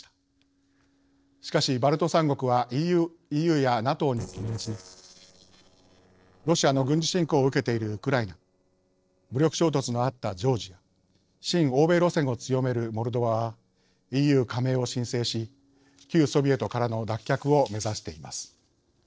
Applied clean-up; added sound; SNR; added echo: neural separator model SepFormer DNS4.